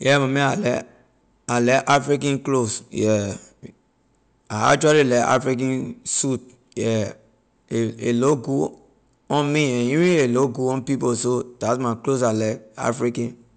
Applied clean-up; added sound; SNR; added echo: none; none; none; none.